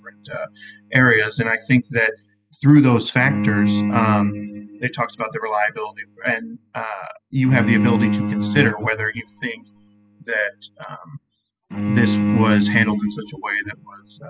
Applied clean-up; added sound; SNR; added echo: classical method spectral subtraction.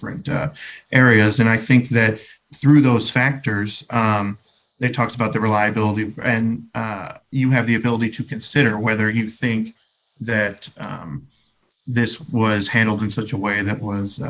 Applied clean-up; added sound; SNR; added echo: neural mask model Resemble Enhance denoiser.